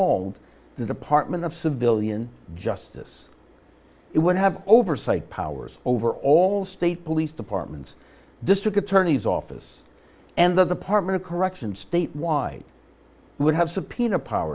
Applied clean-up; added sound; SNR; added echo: none; none; none; none.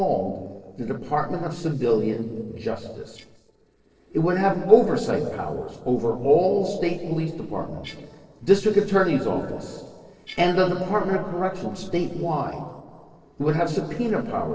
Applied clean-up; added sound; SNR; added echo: neural separator model SepFormer DNS4.